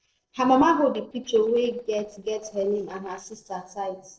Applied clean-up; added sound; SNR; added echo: neural separator model SepFormer DNS4.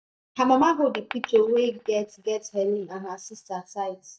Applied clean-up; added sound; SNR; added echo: neural mask model DeepFilterNet 3.